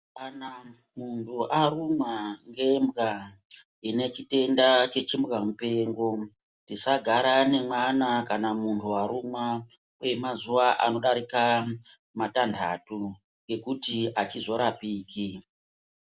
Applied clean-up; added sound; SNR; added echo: none; none; none; none.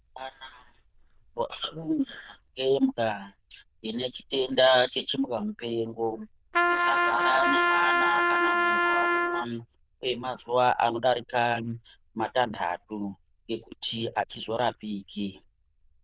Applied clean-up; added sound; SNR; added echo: neural diffusion model UNIVERSE++.